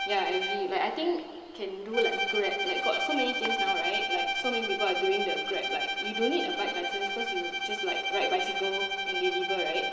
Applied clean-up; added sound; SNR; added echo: none; Bowed string instrument; 0 dB; reverberation time 2.1 s.